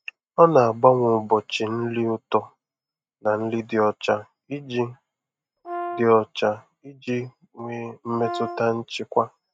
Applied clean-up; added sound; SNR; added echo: neural mask model RNNoise.